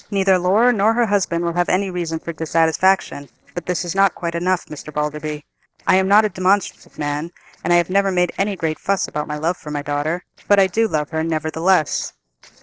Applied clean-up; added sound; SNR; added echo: neural separator model SepFormer DNS4.